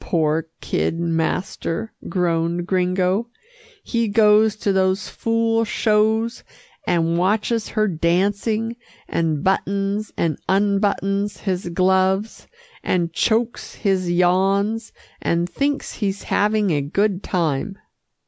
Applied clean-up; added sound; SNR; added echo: none; none; none; none.